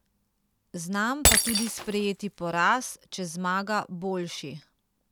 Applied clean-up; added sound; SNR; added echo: none; Shatter; 2 dB; none.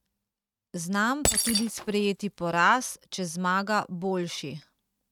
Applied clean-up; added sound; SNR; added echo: neural mask model RNNoise.